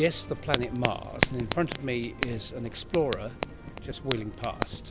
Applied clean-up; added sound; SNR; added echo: none; Fire; 3 dB; none.